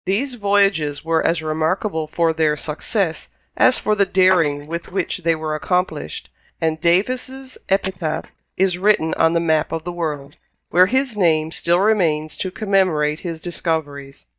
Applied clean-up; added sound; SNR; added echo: neural mask model DeepFilterNet 3.